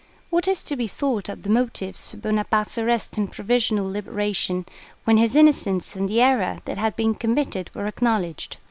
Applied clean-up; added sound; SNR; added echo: none; none; none; none.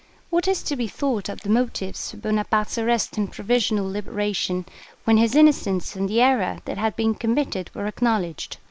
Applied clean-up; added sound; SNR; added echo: neural mask model Resemble Enhance denoiser.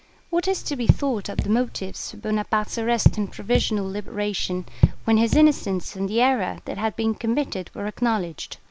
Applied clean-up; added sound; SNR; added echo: none; Raindrop / Drip; 1 dB; none.